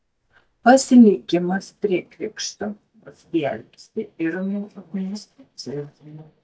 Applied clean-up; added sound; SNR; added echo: neural mask model DeepFilterNet 3.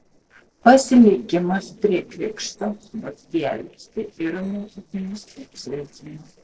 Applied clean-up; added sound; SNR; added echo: neural separator model SepFormer DNS4.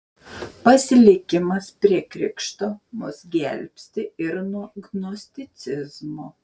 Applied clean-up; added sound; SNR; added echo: none; none; none; none.